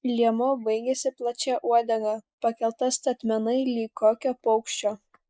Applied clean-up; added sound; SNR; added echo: neural mask model Resemble Enhance denoiser.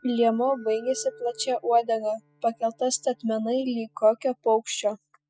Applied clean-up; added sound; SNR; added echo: classical method spectral subtraction.